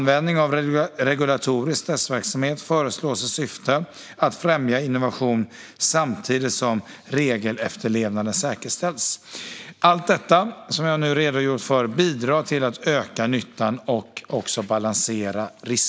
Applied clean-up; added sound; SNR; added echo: none; none; none; none.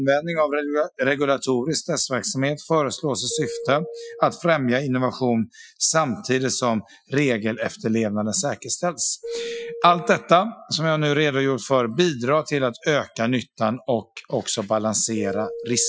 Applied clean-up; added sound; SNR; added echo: classical method Wiener filter.